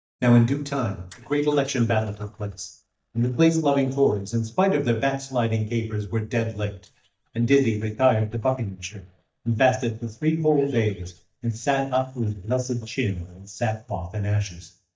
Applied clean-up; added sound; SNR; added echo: neural mask model DeepFilterNet 3.